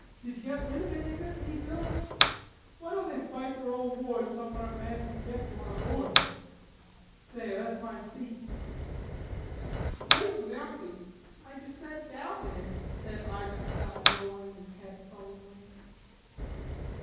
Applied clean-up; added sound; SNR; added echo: none; Fire; -3 dB; reverberation time 1.3 s.